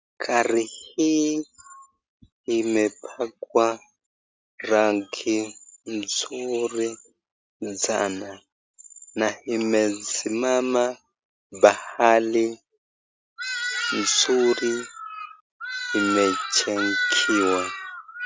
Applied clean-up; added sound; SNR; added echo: none; none; none; none.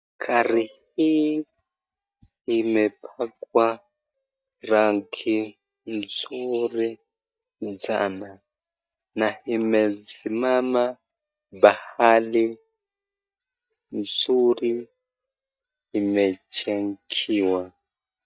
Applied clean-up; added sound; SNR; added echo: neural mask model DeepFilterNet 3.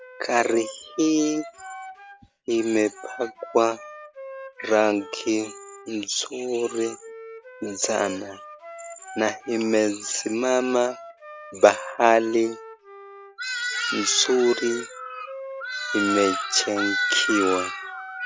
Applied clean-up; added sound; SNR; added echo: none; Wind instrument, woodwind instrument; 16 dB; none.